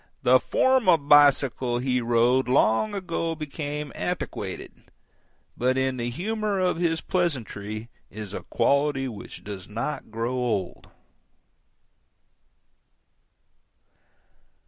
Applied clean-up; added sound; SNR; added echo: none; none; none; none.